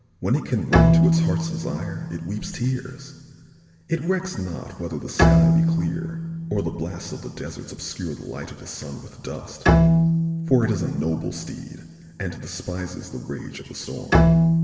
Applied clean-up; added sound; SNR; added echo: none; Bowed string instrument; -5 dB; reverberation time 2.1 s.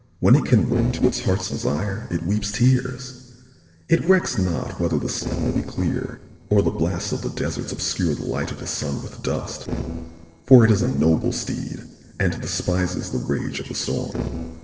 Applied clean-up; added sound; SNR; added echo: neural separator model SepFormer DNS4.